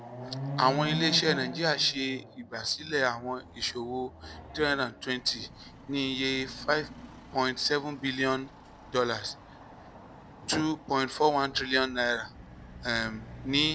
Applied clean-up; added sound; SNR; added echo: none; Chatter / Car passing by / Motorcycle / Traffic noise, roadway noise / Accelerating, revving, vroom; 11 dB; none.